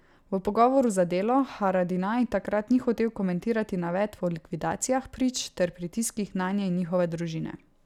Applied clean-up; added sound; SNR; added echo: none; none; none; none.